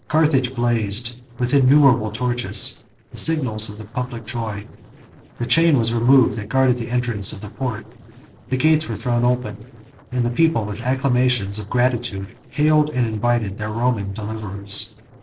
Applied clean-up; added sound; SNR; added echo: neural separator model SepFormer DNS4.